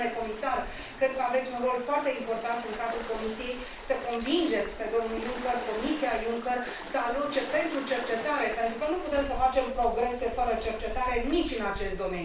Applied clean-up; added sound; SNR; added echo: none; Waves, surf; 10 dB; reverberation time 0.4 s.